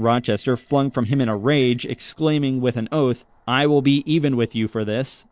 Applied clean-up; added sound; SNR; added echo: neural separator model SepFormer DNS4.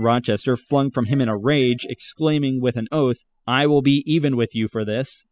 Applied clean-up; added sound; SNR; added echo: classical method spectral subtraction.